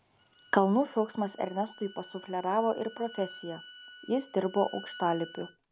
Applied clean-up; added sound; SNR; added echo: none; Bowed string instrument; 18 dB; none.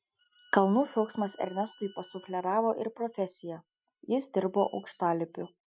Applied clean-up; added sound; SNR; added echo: classical method Wiener filter.